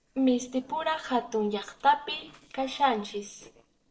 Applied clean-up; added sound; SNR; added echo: neural separator model SepFormer DNS4.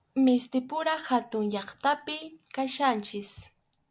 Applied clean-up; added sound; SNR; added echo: none; none; none; none.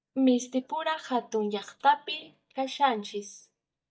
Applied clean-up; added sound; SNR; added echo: neural mask model DeepFilterNet 3.